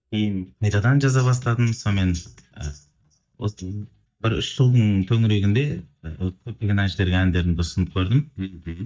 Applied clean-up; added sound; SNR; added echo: neural mask model DeepFilterNet 3.